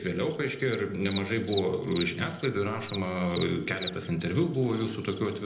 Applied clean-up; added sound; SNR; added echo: none; Cricket; 15 dB; reverberation time 0.8 s.